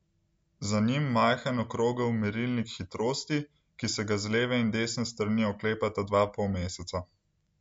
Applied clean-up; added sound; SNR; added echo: none; none; none; none.